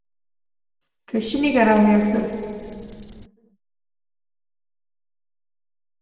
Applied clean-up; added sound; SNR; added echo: none; Writing; 18 dB; reverberation time 2.3 s.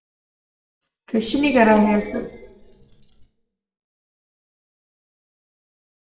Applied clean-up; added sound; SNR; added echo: classical method WPE with log-MMSE.